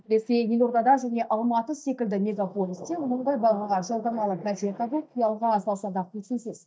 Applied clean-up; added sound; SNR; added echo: neural mask model DeepFilterNet 3.